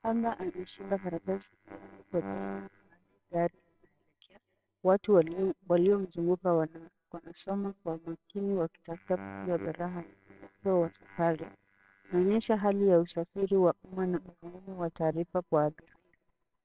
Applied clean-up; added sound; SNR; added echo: neural separator model SepFormer WHAMR!.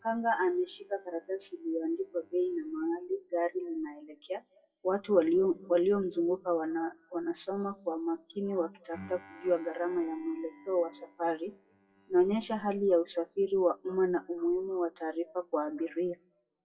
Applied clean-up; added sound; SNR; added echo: classical method WPE with log-MMSE.